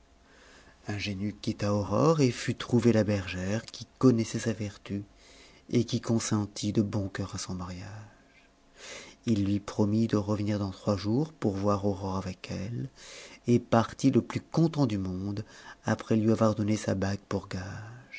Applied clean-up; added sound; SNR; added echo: none; none; none; none.